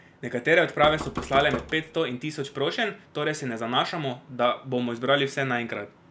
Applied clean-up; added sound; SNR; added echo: none; Knock; 10 dB; none.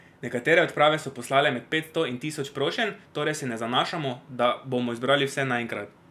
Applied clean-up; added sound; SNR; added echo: none; none; none; none.